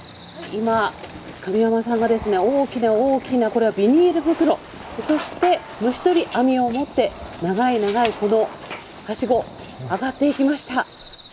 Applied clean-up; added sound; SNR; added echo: none; none; none; none.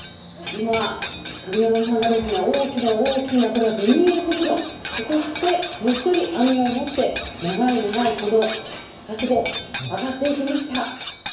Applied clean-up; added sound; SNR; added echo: none; Cutlery, silverware; 4 dB; reverberation time 0.7 s.